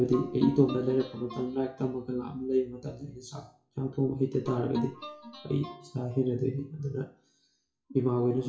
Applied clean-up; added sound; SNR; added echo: classical method WPE with log-MMSE.